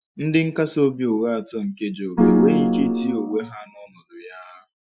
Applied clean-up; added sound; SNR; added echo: classical method Wiener filter.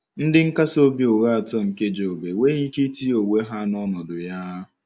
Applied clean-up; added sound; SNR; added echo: none; none; none; none.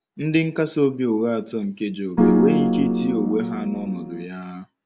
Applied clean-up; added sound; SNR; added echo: none; Piano; -4 dB; none.